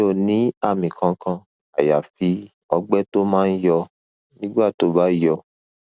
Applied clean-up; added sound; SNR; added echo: none; none; none; none.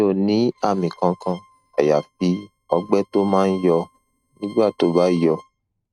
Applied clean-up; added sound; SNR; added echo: neural mask model RNNoise.